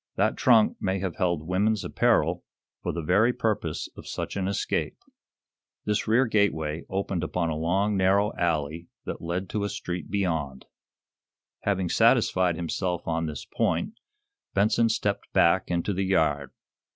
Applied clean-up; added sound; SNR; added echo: none; none; none; none.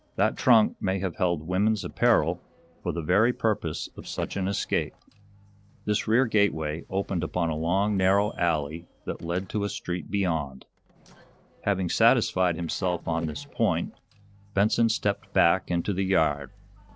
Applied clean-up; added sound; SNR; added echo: neural separator model SepFormer DNS4.